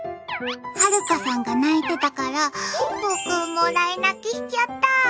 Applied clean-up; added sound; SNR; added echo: none; Chirp, tweet; 6 dB; none.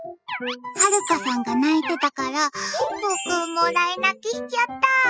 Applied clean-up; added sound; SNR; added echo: classical method spectral subtraction.